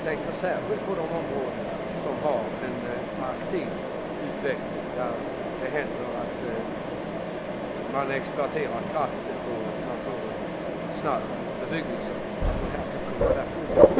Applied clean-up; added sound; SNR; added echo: none; Mechanisms; -4 dB; none.